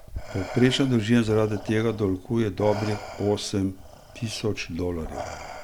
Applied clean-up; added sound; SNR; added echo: none; Respiratory sounds; 15 dB; none.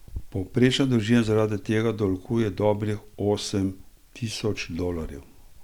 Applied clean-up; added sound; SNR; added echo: none; none; none; none.